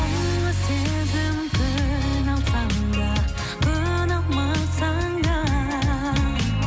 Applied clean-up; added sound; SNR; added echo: none; none; none; none.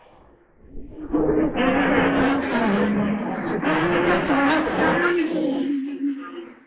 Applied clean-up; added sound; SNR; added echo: neural mask model Resemble Enhance denoiser.